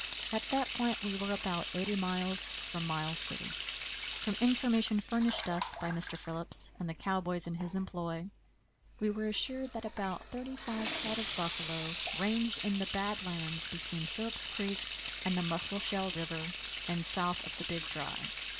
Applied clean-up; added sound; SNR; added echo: none; Sink (filling or washing) / Water tap, faucet; -4 dB; none.